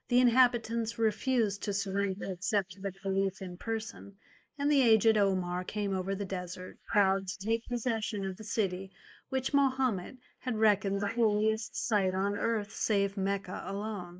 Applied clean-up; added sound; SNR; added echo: neural mask model Resemble Enhance denoiser.